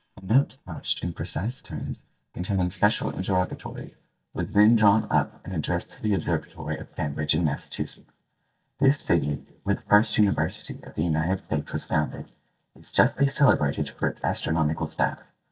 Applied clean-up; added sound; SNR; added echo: neural mask model DeepFilterNet 3.